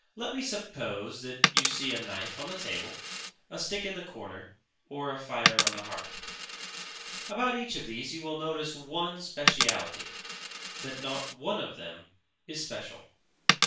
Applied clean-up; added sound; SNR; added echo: none; Coin (dropping); -2 dB; reverberation time 0.4 s.